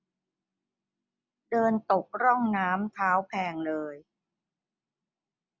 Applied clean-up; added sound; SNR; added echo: none; none; none; none.